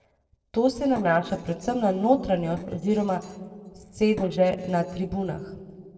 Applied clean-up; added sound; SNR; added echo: neural separator model SepFormer DNS4.